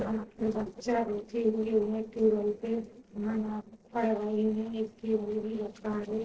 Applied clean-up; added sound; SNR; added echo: neural separator model SepFormer DNS4.